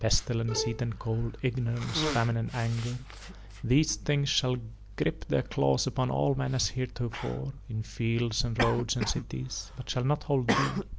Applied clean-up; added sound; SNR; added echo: none; Bowed string instrument + Cough; 9 dB; none.